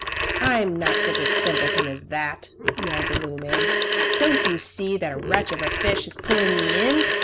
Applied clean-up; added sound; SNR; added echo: none; Telephone; -2 dB; none.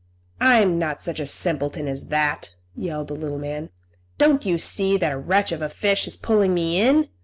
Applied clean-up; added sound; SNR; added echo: none; none; none; none.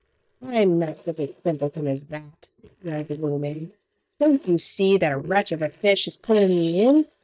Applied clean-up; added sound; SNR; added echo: neural mask model DeepFilterNet 3.